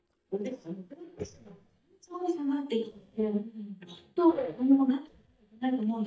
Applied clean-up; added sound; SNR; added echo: neural mask model DeepFilterNet 3.